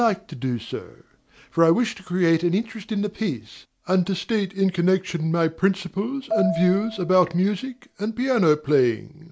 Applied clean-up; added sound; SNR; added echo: none; Marimba, xylophone; 10 dB; none.